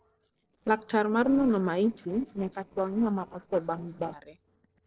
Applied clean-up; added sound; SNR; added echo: neural separator model SepFormer DNS4.